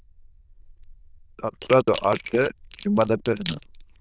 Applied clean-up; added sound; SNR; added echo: neural diffusion model UNIVERSE++.